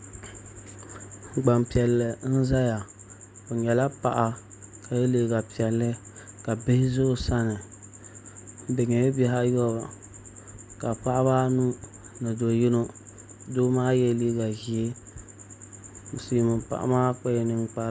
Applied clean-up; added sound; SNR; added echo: none; none; none; none.